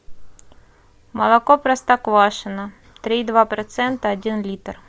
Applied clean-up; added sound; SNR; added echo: none; none; none; none.